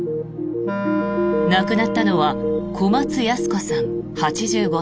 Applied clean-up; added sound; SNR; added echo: none; Wind instrument, woodwind instrument; 7 dB; none.